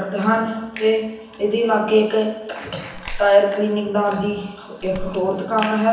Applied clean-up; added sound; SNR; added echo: none; Bird; 9 dB; reverberation time 0.9 s.